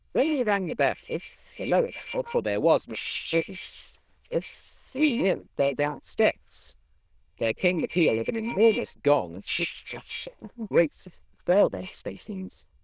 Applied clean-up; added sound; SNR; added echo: neural diffusion model UNIVERSE++.